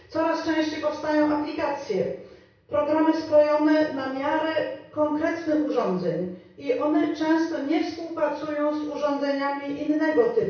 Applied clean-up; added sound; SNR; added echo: none; none; none; reverberation time 0.6 s.